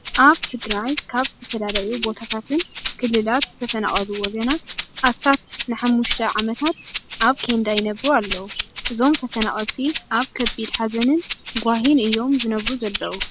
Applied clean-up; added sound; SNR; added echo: none; Rattle (instrument); 9 dB; none.